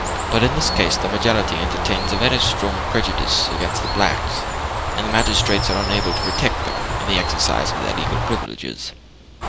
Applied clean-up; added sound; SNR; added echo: none; Bird; 0 dB; none.